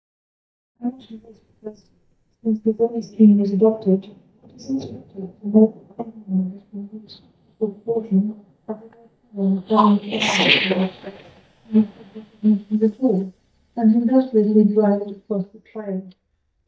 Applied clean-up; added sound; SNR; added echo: neural mask model DeepFilterNet 3.